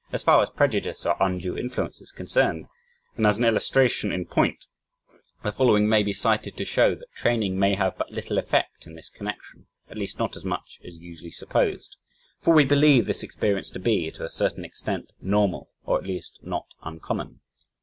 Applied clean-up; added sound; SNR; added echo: none; none; none; none.